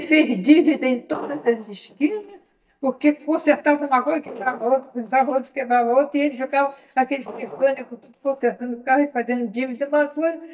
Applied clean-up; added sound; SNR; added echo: neural mask model DeepFilterNet 3.